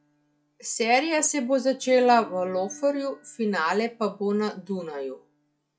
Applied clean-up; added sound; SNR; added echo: classical method log-MMSE.